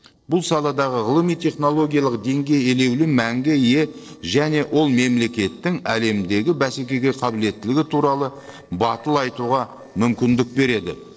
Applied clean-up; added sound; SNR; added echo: neural separator model SepFormer DNS4.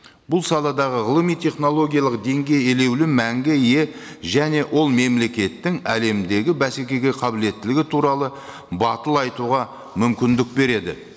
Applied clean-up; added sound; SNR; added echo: none; none; none; none.